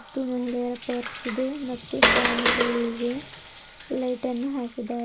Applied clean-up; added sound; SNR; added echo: none; Water; 0 dB; none.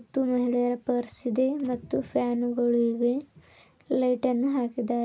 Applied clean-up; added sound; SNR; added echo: none; none; none; none.